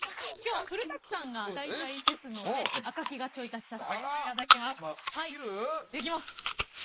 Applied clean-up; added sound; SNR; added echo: neural mask model Resemble Enhance denoiser.